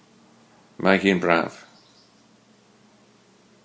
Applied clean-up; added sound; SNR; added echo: none; none; none; none.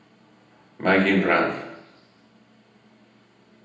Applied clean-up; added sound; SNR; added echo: none; none; none; reverberation time 0.8 s.